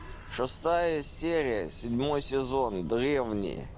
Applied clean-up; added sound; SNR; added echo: none; Bird; 15 dB; none.